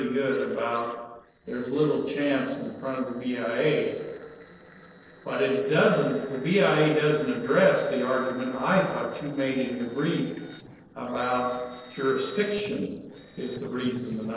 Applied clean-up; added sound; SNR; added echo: neural separator model SepFormer DNS4.